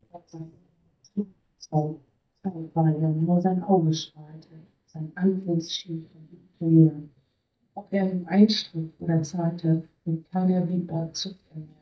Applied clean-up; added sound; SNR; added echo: neural mask model DeepFilterNet 3.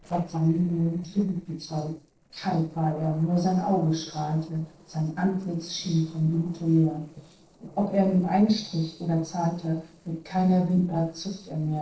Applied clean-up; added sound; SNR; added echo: neural separator model SepFormer DNS4.